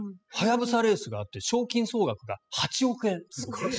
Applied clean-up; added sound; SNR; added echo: classical method spectral subtraction.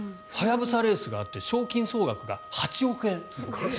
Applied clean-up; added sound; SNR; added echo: none; Wind instrument, woodwind instrument; 17 dB; none.